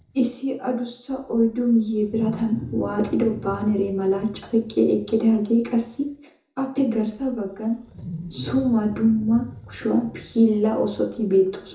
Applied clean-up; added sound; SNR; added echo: none; Wild animals; 17 dB; reverberation time 0.6 s.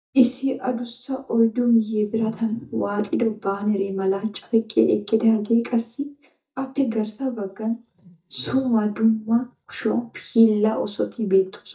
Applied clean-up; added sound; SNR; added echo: neural mask model DeepFilterNet 3.